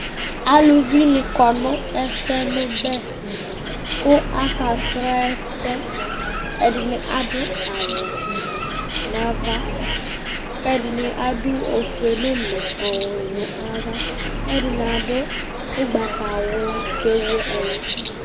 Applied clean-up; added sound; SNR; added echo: none; Bird; 4 dB; none.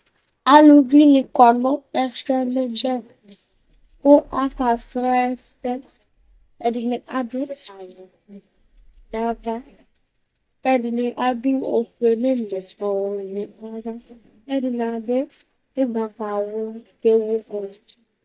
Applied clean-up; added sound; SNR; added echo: neural mask model DeepFilterNet 3.